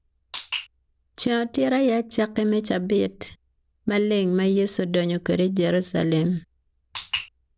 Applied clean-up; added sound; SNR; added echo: none; none; none; none.